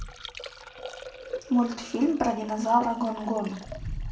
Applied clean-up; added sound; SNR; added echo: none; Liquid; 14 dB; reverberation time 0.4 s.